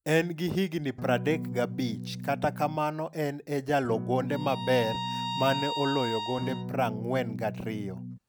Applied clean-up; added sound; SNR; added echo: none; Electric guitar / Strum + Bowed string instrument; 5 dB; none.